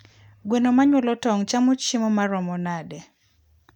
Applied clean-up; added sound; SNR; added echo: none; none; none; none.